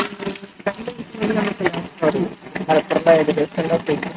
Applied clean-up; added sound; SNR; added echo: neural mask model RNNoise.